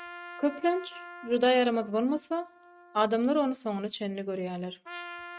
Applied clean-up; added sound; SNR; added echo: neural mask model RNNoise.